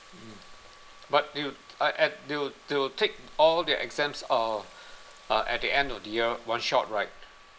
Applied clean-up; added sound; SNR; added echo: none; Water tap, faucet; 18 dB; none.